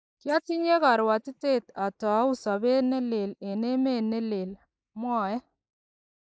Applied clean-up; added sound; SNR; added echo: neural mask model Resemble Enhance denoiser.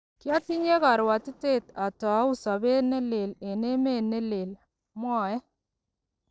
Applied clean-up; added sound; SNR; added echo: neural separator model SepFormer DNS4.